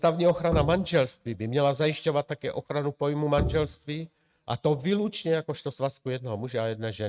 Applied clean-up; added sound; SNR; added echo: neural mask model RNNoise.